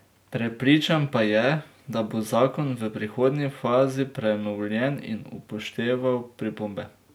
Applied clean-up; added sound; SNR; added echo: none; none; none; none.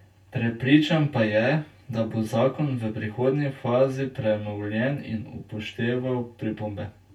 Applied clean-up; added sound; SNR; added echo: none; none; none; reverberation time 0.1 s.